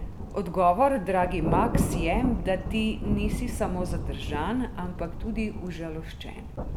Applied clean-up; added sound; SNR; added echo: none; Thunder; 2 dB; none.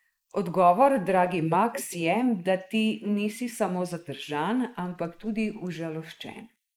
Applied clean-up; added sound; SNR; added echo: neural mask model Resemble Enhance denoiser.